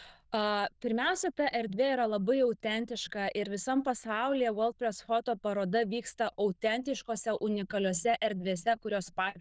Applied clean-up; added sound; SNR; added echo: neural diffusion model UNIVERSE++.